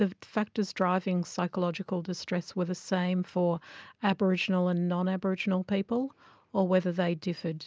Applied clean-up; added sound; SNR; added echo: none; none; none; none.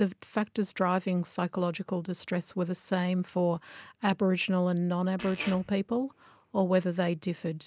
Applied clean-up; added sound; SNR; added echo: none; Fart; 13 dB; none.